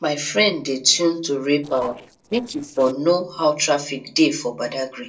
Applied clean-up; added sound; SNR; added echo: neural separator model SepFormer DNS4.